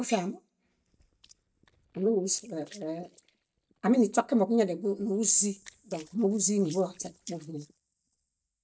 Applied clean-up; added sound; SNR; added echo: neural mask model DeepFilterNet 3.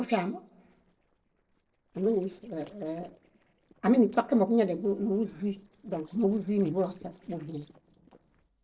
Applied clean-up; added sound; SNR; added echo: neural separator model SepFormer DNS4.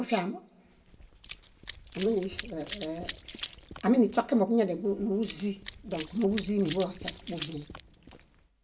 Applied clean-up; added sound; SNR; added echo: none; Run; 10 dB; reverberation time 0.6 s.